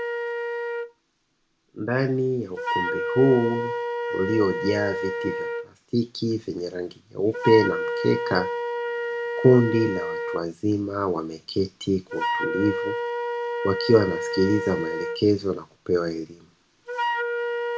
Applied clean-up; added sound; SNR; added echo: none; Wind instrument, woodwind instrument; 4 dB; none.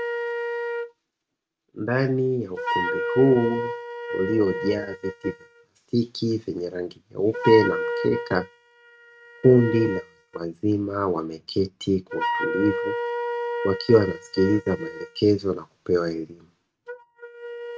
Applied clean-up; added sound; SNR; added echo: neural mask model RNNoise.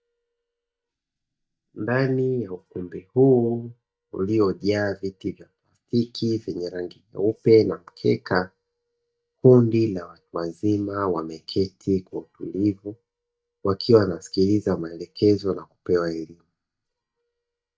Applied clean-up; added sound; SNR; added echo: neural mask model DeepFilterNet 3.